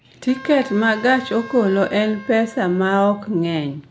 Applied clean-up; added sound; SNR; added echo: none; Wind instrument, woodwind instrument; 20 dB; none.